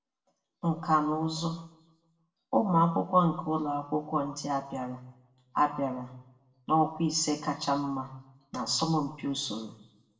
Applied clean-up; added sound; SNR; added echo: none; none; none; reverberation time 0.6 s.